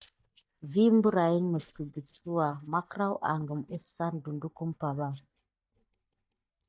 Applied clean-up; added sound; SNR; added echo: neural mask model DeepFilterNet 3.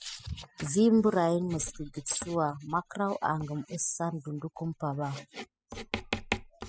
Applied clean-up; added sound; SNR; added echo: classical method spectral subtraction.